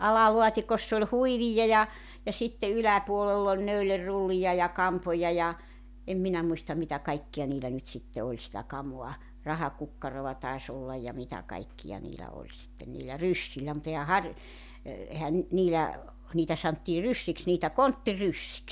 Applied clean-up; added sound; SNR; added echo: none; none; none; none.